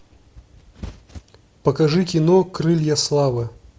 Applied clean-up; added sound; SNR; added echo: none; none; none; none.